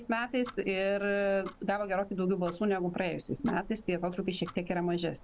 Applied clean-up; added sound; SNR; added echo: none; Tick-tock; 19 dB; none.